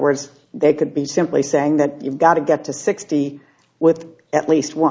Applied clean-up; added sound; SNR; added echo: none; none; none; none.